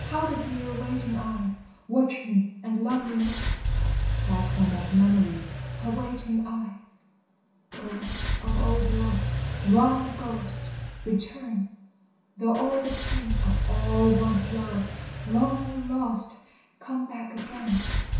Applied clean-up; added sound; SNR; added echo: none; Engine / Car; 3 dB; reverberation time 0.7 s.